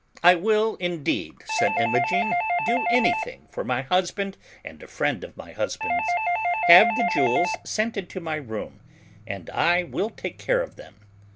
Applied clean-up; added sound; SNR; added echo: none; Doorbell; 0 dB; none.